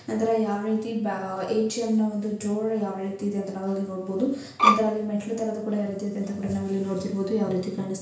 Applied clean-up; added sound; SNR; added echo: none; Bowed string instrument; -4 dB; reverberation time 0.5 s.